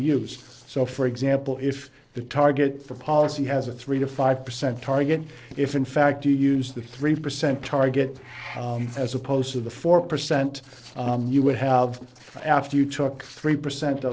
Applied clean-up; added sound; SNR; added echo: neural separator model SepFormer DNS4.